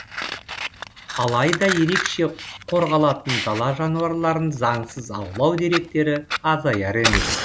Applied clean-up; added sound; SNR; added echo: none; Fire; 7 dB; none.